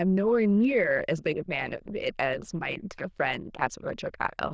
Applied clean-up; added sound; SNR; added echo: neural diffusion model UNIVERSE++.